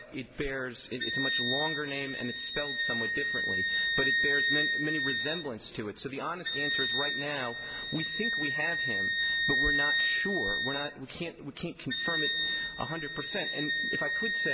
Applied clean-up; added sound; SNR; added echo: none; Wind instrument, woodwind instrument; -5 dB; none.